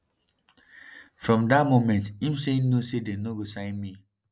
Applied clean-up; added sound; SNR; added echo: none; none; none; none.